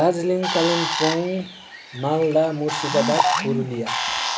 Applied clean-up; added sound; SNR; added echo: none; Bird; 6 dB; none.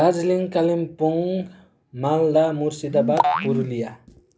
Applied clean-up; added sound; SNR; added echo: none; none; none; none.